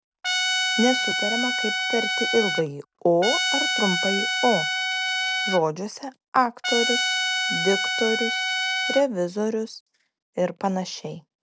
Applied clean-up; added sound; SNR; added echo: none; Trumpet; -1 dB; none.